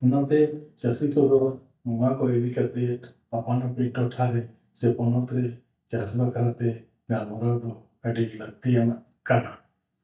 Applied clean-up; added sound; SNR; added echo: neural mask model DeepFilterNet 3.